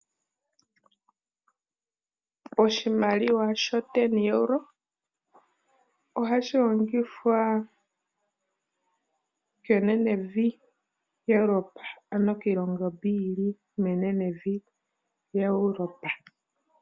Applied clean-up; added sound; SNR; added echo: none; none; none; none.